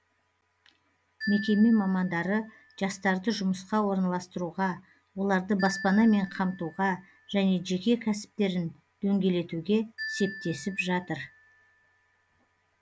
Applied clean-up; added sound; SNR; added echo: none; Marimba, xylophone; 17 dB; none.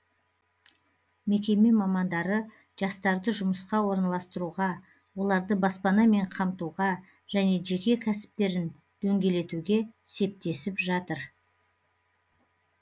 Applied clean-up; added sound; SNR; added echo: none; none; none; none.